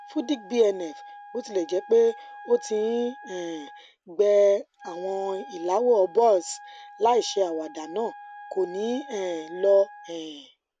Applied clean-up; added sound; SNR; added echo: none; Wind instrument, woodwind instrument; 19 dB; none.